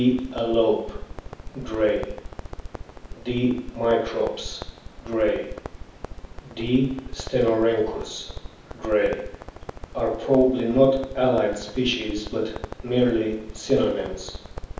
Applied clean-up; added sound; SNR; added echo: none; Crackle; 12 dB; reverberation time 0.7 s.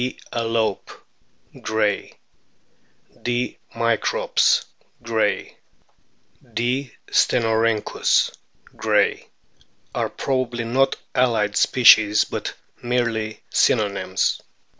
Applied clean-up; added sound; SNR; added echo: none; none; none; none.